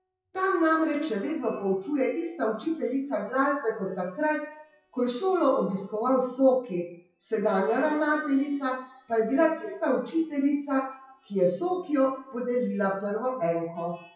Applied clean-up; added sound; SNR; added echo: classical method WPE with log-MMSE.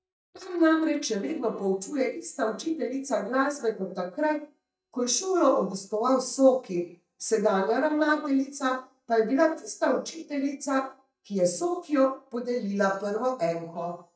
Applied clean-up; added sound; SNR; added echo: neural mask model DeepFilterNet 3.